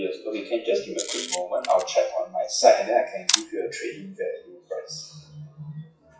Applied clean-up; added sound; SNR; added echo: classical method WPE with log-MMSE.